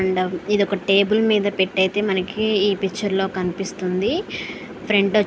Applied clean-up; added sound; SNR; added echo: none; none; none; none.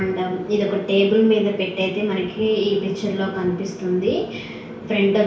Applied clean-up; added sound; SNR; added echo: none; none; none; reverberation time 0.6 s.